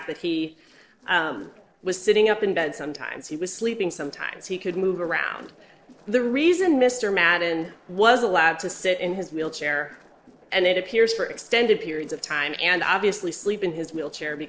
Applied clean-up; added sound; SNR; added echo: neural separator model SepFormer DNS4.